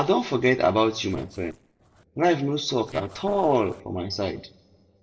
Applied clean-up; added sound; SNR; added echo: neural separator model SepFormer DNS4.